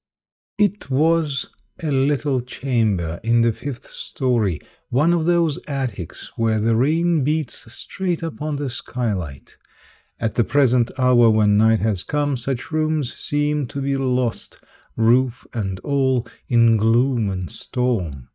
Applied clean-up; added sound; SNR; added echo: neural mask model DeepFilterNet 3.